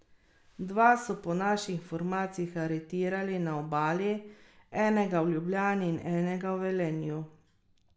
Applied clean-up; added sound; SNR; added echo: none; none; none; none.